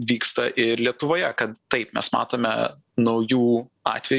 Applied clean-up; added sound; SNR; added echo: none; none; none; none.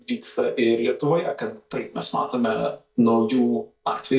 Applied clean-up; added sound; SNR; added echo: neural mask model DeepFilterNet 3.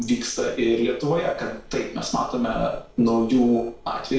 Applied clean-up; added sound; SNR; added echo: neural separator model SepFormer DNS4.